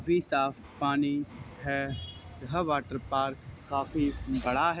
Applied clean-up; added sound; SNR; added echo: none; none; none; none.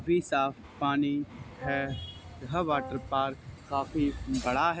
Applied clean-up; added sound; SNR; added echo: none; Brass instrument; 13 dB; none.